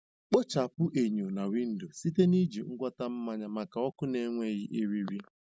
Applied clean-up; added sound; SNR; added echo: none; none; none; none.